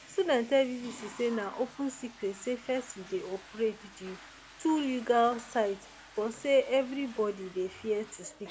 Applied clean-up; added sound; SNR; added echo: none; Toilet flush / Water; 19 dB; none.